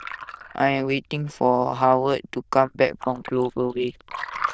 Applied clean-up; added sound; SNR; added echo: neural diffusion model UNIVERSE++.